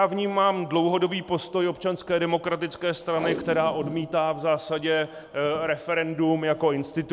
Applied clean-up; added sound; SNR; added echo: none; Packing tape, duct tape; 16 dB; none.